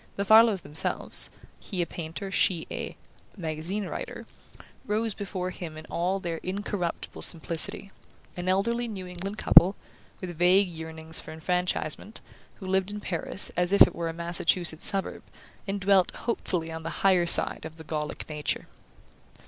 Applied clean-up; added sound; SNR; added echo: none; none; none; none.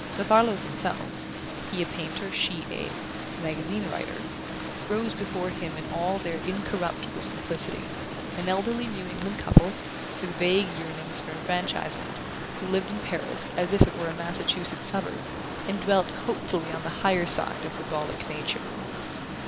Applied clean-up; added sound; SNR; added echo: none; Boat, Water vehicle; 6 dB; none.